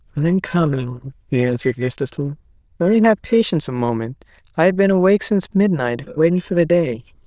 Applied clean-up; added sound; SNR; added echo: neural diffusion model UNIVERSE++.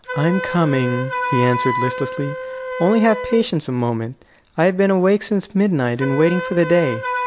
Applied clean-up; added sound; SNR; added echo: none; Wind instrument, woodwind instrument; 8 dB; none.